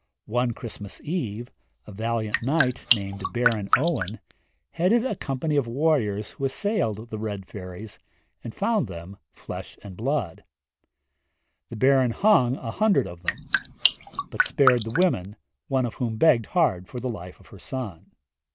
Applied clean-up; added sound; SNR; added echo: none; Drip; 1 dB; none.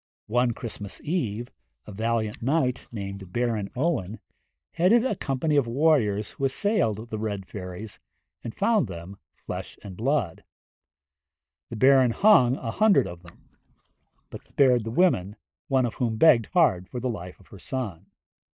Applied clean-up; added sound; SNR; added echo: neural mask model DeepFilterNet 3.